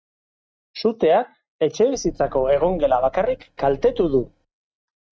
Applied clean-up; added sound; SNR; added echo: neural mask model RNNoise.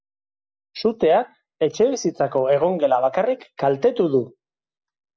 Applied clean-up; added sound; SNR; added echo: none; none; none; none.